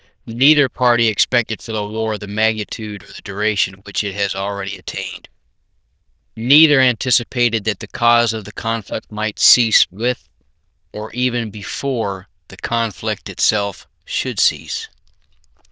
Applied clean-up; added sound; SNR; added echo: neural diffusion model UNIVERSE++.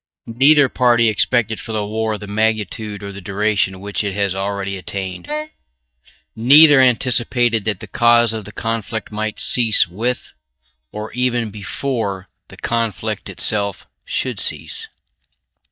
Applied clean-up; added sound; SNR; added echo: neural mask model DeepFilterNet 3.